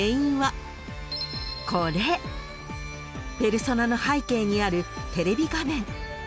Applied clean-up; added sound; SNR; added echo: none; none; none; none.